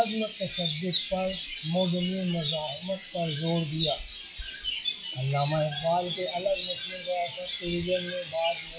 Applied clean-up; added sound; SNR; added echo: classical method WPE with log-MMSE.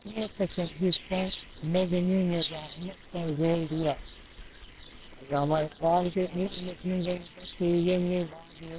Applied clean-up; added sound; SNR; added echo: neural separator model SepFormer WHAMR!.